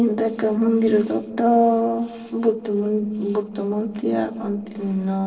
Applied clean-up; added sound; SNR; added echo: neural separator model SepFormer DNS4.